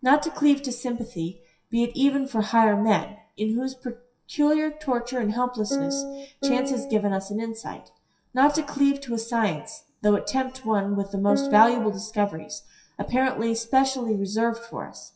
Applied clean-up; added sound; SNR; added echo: classical method WPE with log-MMSE.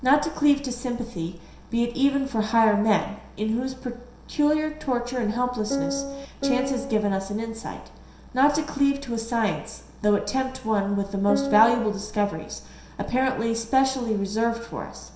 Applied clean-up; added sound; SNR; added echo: none; Piano; 3 dB; reverberation time 0.7 s.